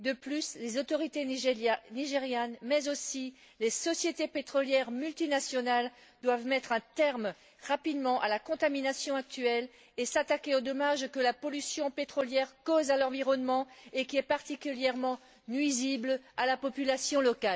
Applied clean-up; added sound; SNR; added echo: none; none; none; none.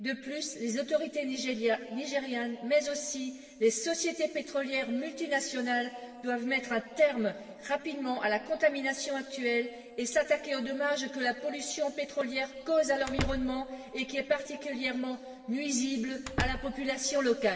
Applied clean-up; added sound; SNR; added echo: none; Slam; 8 dB; reverberation time 2.0 s.